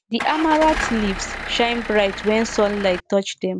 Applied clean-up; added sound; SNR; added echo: none; Engine starting / Car; 8 dB; none.